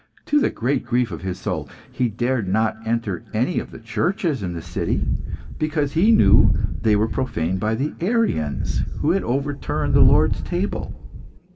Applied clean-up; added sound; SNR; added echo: none; Wind; -1 dB; reverberation time 2.7 s.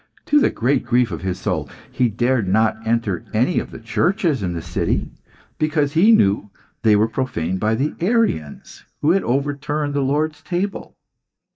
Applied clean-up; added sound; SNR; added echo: neural mask model DeepFilterNet 3.